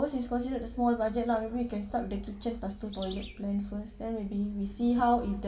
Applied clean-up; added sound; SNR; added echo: none; Bird vocalization, bird call, bird song; 14 dB; reverberation time 2.8 s.